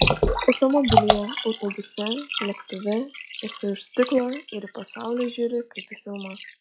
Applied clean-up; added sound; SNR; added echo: classical method log-MMSE.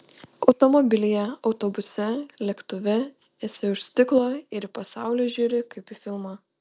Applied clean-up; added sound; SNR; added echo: none; none; none; none.